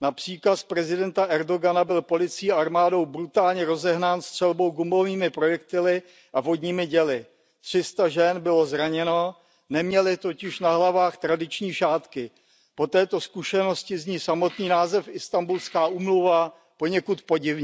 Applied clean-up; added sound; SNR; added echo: none; none; none; none.